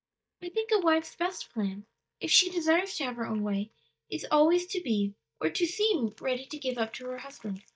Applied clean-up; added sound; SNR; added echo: neural mask model DeepFilterNet 3.